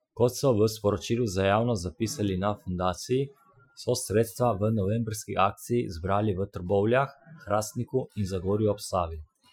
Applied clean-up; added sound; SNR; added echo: classical method Wiener filter.